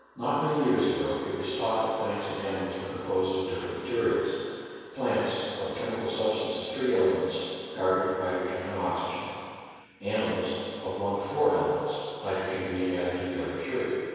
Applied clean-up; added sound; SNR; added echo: none; none; none; reverberation time 2.2 s.